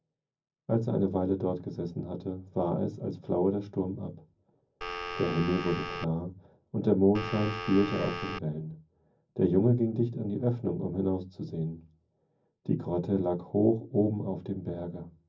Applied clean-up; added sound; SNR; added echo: none; Telephone; 6 dB; reverberation time 0.4 s.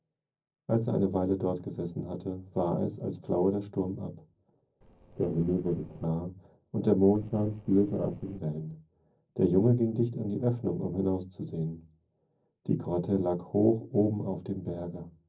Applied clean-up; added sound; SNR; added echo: neural separator model SepFormer DNS4.